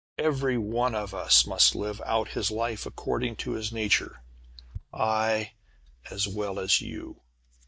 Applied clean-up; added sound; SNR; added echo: neural mask model DeepFilterNet 3.